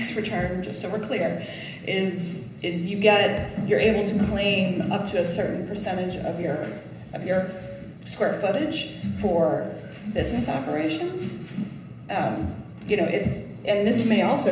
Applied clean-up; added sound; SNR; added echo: none; none; none; reverberation time 0.4 s.